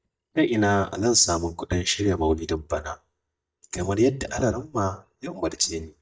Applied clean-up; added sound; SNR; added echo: neural mask model DeepFilterNet 3.